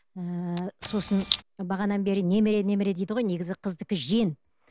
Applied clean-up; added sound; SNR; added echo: none; Camera; 7 dB; none.